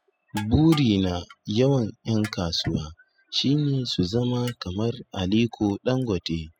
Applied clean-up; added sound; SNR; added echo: classical method spectral subtraction.